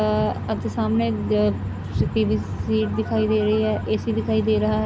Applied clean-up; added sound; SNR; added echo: none; Telephone; 19 dB; none.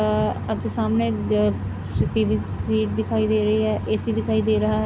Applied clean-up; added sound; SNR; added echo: none; none; none; none.